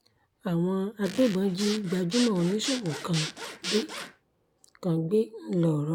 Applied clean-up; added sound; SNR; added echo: none; Zipper (clothing) / Sawing; 9 dB; none.